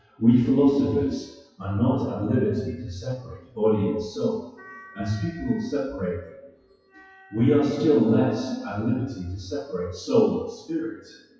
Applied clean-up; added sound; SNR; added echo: classical method WPE with log-MMSE.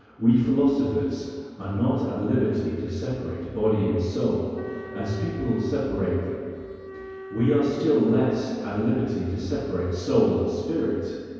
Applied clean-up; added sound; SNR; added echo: none; Wind instrument, woodwind instrument; 15 dB; reverberation time 2.2 s.